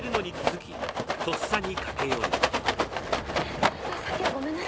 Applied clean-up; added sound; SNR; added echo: none; Rattle; -5 dB; none.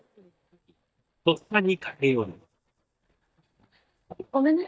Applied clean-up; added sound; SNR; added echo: neural mask model DeepFilterNet 3.